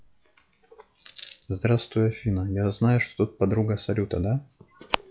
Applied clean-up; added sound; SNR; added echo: classical method log-MMSE.